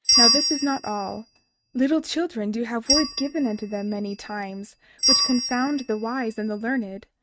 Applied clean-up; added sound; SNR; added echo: neural mask model RNNoise.